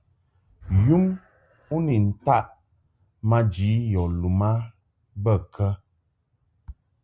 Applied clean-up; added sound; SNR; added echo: none; none; none; none.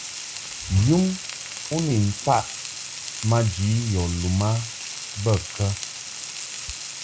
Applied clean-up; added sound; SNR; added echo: none; Frying (food); 9 dB; none.